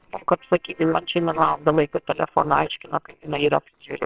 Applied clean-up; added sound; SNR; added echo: neural separator model SepFormer WHAMR!.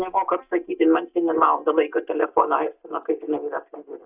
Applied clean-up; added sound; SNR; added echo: neural mask model DeepFilterNet 3.